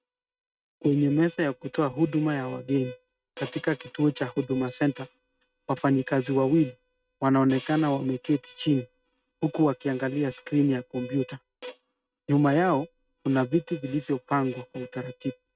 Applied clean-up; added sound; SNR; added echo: neural mask model RNNoise.